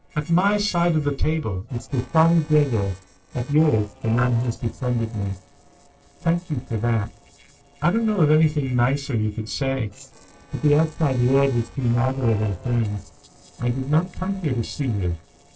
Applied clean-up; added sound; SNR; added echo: neural separator model SepFormer DNS4.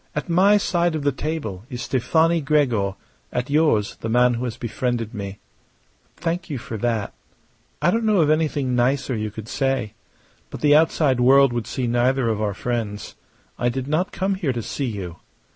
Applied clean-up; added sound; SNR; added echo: none; none; none; none.